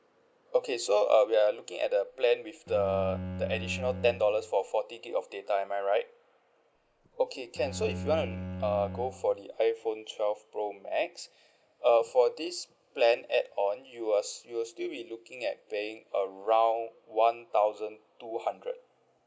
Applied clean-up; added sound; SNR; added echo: none; Bowed string instrument; 9 dB; none.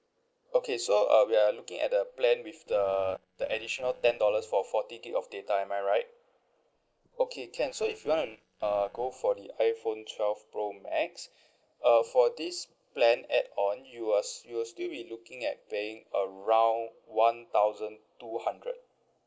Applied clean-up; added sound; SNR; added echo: neural separator model SepFormer DNS4.